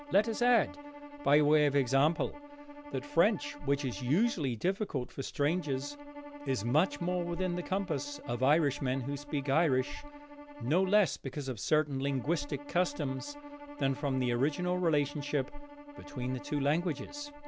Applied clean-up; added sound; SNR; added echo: none; Bowed string instrument; 16 dB; none.